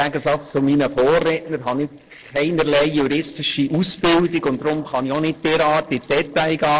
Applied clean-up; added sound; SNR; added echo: neural separator model SepFormer DNS4.